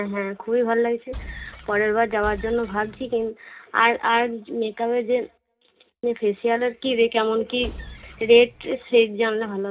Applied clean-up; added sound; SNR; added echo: none; Engine; 16 dB; reverberation time 0.3 s.